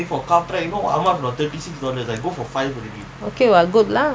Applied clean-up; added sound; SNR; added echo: none; none; none; none.